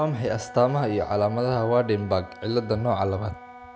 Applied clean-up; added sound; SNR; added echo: none; Wind instrument, woodwind instrument + Wind instrument, woodwind instrument; 17 dB; none.